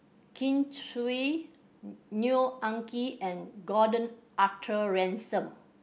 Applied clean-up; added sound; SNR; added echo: none; none; none; none.